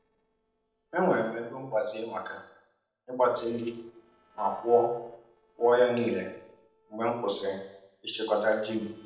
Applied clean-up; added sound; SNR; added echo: neural separator model SepFormer DNS4.